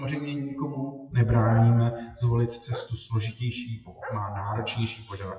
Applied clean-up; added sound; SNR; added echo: classical method WPE with log-MMSE.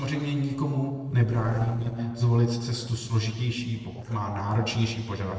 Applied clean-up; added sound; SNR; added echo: neural separator model SepFormer DNS4.